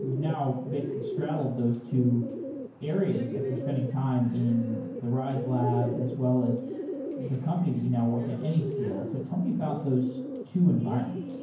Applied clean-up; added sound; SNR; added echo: none; Bird; 9 dB; reverberation time 0.9 s.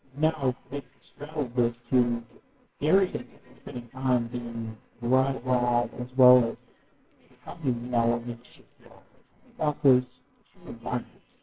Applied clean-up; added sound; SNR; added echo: neural separator model SepFormer WHAMR!.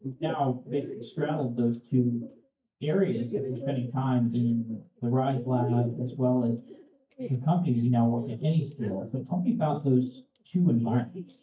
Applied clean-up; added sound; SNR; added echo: neural mask model DeepFilterNet 3.